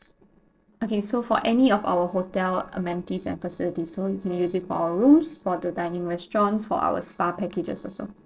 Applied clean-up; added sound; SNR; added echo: neural separator model SepFormer DNS4.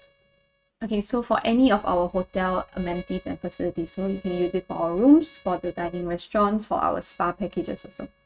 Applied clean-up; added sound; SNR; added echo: neural mask model RNNoise.